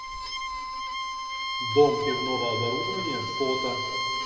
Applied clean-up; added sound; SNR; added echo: none; Bowed string instrument; 2 dB; reverberation time 2.0 s.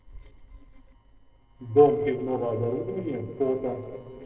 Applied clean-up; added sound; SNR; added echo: neural separator model SepFormer DNS4.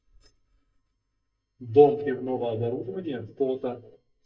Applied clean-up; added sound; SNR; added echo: neural mask model DeepFilterNet 3.